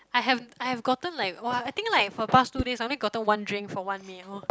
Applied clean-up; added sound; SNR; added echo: none; Whoosh, swoosh, swish; 15 dB; none.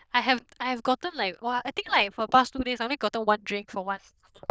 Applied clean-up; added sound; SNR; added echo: neural diffusion model UNIVERSE++.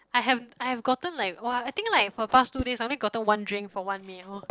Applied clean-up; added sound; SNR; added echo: neural separator model SepFormer DNS4.